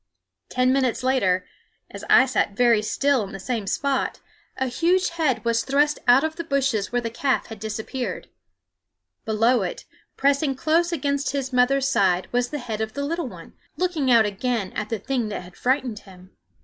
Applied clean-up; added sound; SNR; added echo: none; none; none; none.